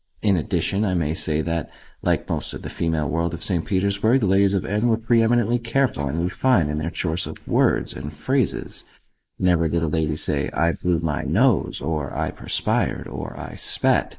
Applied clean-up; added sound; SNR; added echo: neural mask model Resemble Enhance denoiser.